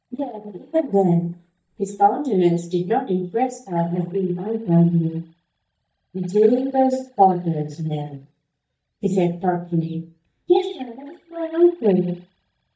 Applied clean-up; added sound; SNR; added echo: neural mask model DeepFilterNet 3.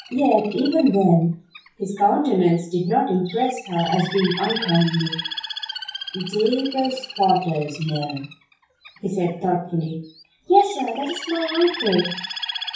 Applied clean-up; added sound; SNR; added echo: classical method WPE with log-MMSE.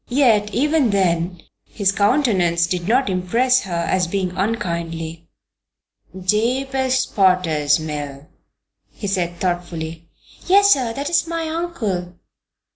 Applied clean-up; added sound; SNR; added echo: none; none; none; none.